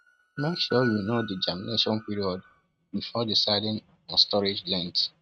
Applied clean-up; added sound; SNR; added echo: neural mask model RNNoise.